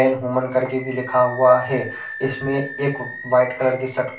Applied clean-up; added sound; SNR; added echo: none; Animal; 14 dB; reverberation time 0.3 s.